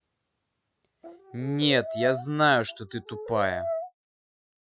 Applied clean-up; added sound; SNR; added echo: classical method Wiener filter.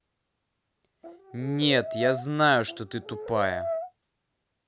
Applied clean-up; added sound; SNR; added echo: none; Brass instrument; 7 dB; none.